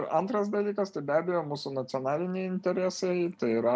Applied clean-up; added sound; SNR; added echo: none; none; none; none.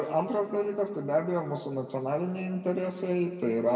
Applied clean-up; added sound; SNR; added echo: none; none; none; reverberation time 2.1 s.